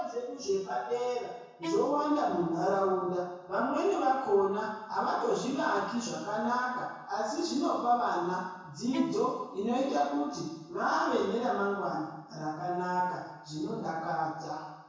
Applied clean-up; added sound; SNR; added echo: none; Bowed string instrument; 10 dB; reverberation time 1.0 s.